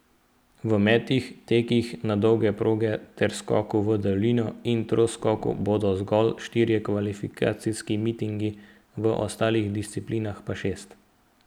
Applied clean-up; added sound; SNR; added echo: none; none; none; none.